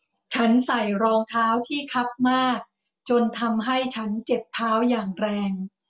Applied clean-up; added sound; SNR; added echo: none; none; none; none.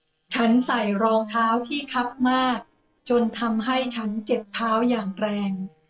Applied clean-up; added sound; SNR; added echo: neural separator model SepFormer DNS4.